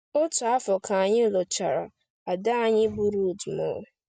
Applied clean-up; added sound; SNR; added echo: none; none; none; none.